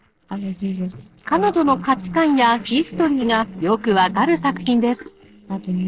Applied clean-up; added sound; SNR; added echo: neural separator model SepFormer DNS4.